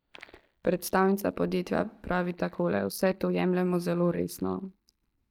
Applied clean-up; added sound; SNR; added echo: neural mask model DeepFilterNet 3.